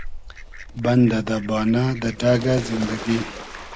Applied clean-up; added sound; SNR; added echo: none; Fowl; 12 dB; none.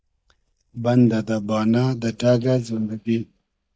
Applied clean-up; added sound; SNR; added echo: neural mask model DeepFilterNet 3.